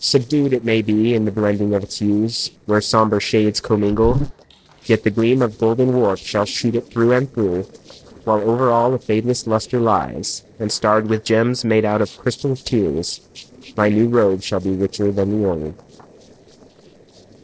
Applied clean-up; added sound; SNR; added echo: neural separator model SepFormer DNS4.